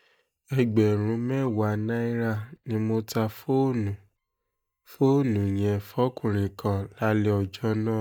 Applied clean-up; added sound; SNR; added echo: neural mask model DeepFilterNet 3.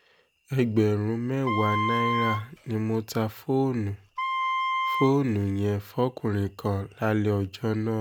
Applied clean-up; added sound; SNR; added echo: none; Wind instrument, woodwind instrument; 3 dB; none.